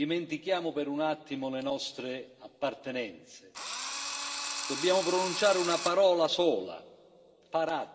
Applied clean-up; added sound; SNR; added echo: none; Drill; 6 dB; reverberation time 1.8 s.